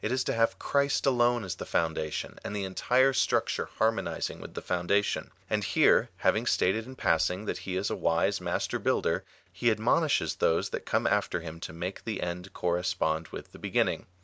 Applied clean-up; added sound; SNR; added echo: none; none; none; none.